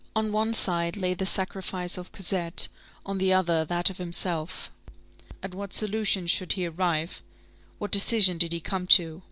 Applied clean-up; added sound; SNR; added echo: none; none; none; none.